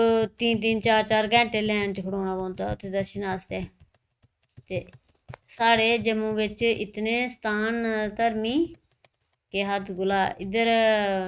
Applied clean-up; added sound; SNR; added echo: neural mask model RNNoise.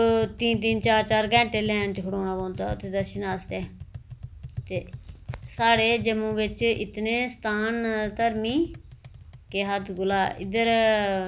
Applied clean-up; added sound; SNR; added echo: none; Tap; 15 dB; none.